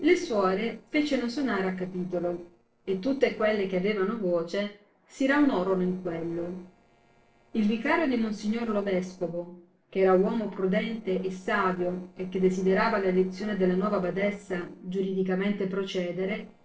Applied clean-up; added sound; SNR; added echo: neural separator model SepFormer DNS4.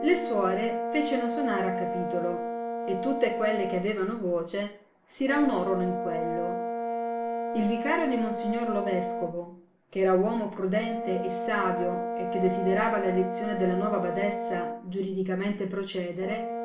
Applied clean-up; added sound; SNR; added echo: none; Brass instrument; 4 dB; reverberation time 0.3 s.